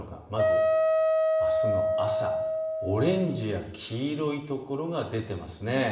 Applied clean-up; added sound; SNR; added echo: none; Wind instrument, woodwind instrument; -5 dB; reverberation time 0.8 s.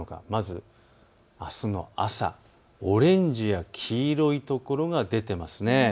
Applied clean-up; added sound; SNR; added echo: none; none; none; none.